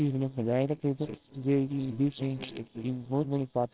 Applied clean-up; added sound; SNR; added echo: neural separator model SepFormer WHAMR!.